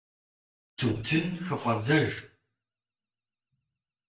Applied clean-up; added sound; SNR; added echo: neural mask model DeepFilterNet 3.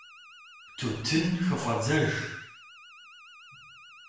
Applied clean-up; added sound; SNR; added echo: none; Alarm; 19 dB; reverberation time 0.7 s.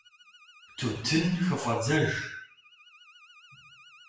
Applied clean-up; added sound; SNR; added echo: classical method WPE with log-MMSE.